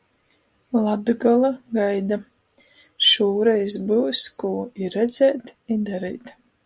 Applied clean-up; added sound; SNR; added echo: none; none; none; none.